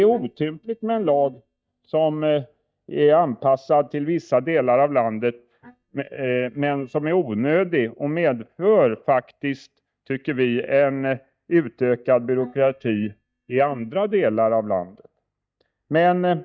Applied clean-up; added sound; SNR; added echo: neural mask model DeepFilterNet 3.